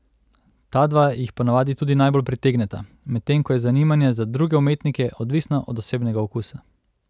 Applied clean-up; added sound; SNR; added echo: none; none; none; none.